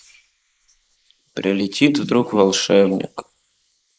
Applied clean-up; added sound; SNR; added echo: neural mask model Resemble Enhance denoiser.